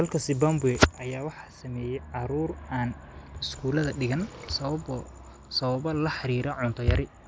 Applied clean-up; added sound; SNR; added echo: none; Aircraft + Burping, eructation; 18 dB; none.